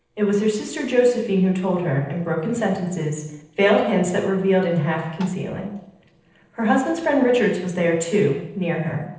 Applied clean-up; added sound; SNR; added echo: neural separator model SepFormer DNS4.